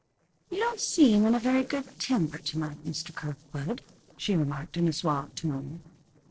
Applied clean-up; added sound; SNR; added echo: neural separator model SepFormer DNS4.